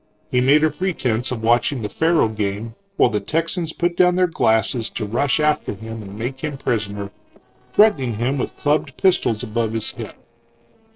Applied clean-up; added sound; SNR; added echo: neural separator model SepFormer DNS4.